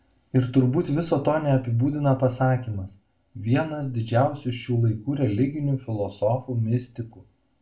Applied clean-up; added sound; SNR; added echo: none; none; none; reverberation time 0.3 s.